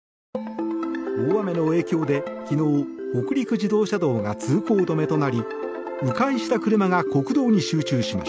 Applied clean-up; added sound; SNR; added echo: none; none; none; none.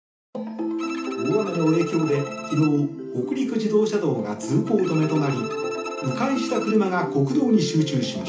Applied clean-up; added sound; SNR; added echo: none; Bowed string instrument; 15 dB; reverberation time 0.4 s.